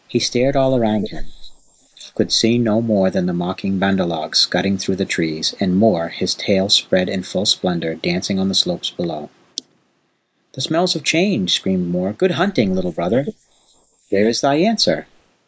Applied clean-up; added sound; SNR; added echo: neural mask model Resemble Enhance denoiser.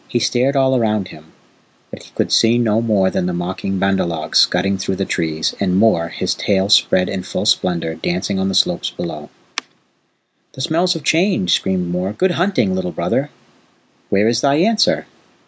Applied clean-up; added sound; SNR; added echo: none; none; none; none.